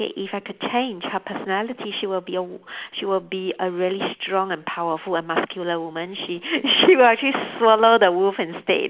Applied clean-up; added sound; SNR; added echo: none; none; none; none.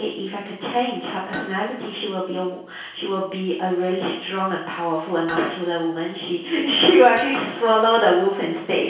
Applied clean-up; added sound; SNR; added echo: none; Hammer; 20 dB; reverberation time 0.6 s.